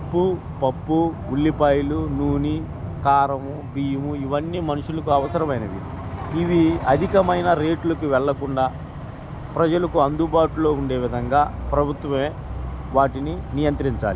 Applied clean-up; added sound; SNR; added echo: none; none; none; none.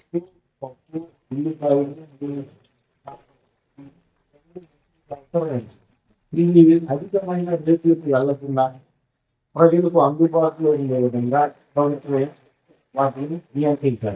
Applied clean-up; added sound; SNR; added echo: neural mask model DeepFilterNet 3.